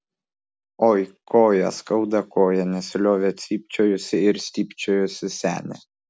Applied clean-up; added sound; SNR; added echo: none; none; none; none.